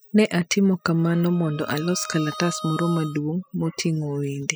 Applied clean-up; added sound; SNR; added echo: classical method spectral subtraction.